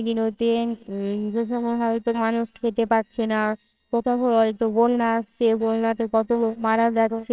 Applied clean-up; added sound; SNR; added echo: neural separator model SepFormer WHAMR!.